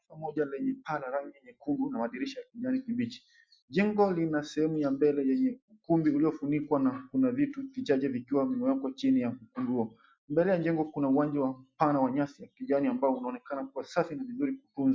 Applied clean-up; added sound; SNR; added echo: none; none; none; none.